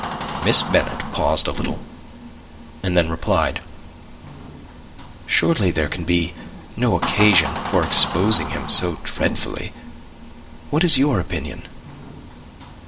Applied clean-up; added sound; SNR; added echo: none; Door; 10 dB; reverberation time 2.2 s.